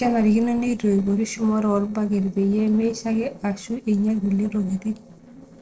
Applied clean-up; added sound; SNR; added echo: neural separator model SepFormer DNS4.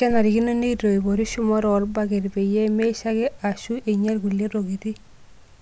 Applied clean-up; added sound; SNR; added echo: none; none; none; none.